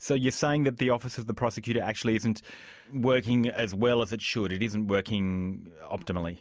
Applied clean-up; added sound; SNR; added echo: none; none; none; none.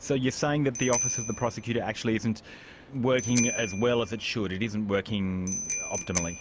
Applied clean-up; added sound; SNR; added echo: none; Bicycle bell; 8 dB; none.